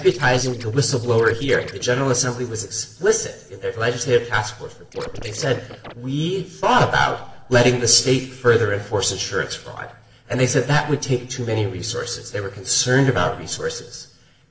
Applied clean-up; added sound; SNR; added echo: neural separator model SepFormer DNS4.